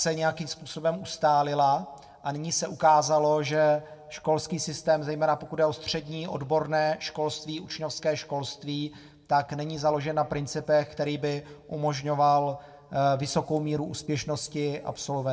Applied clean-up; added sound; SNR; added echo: none; none; none; reverberation time 0.8 s.